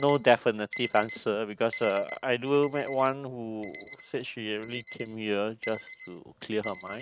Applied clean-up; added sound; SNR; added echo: neural mask model RNNoise.